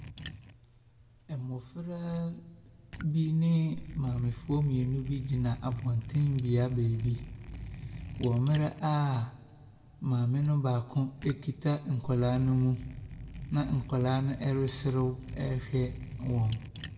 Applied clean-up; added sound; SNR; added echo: none; Liquid; 13 dB; reverberation time 1.5 s.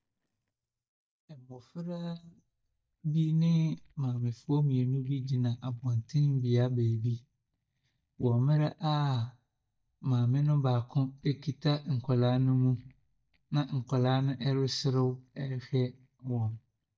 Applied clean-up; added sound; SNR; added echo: neural mask model DeepFilterNet 3.